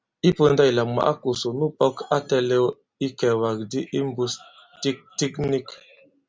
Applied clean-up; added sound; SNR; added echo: none; none; none; none.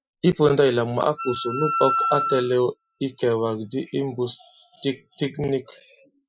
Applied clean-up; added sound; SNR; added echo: classical method Wiener filter.